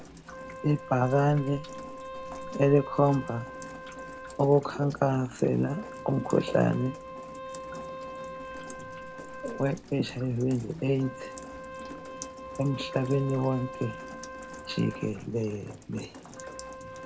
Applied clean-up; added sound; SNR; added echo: none; Rain + Wind instrument, woodwind instrument; 11 dB; none.